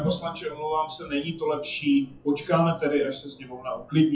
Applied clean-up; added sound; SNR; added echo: classical method WPE with log-MMSE.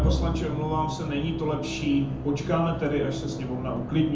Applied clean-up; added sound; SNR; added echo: none; Musical instrument; 4 dB; reverberation time 0.6 s.